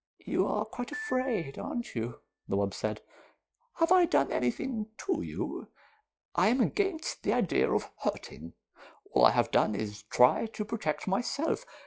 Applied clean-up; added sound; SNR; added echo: classical method log-MMSE.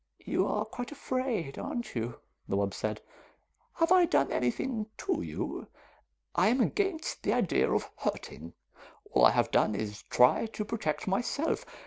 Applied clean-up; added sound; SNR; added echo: none; none; none; none.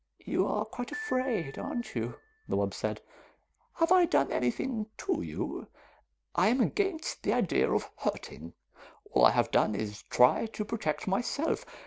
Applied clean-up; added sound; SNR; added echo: none; Glockenspiel; 18 dB; none.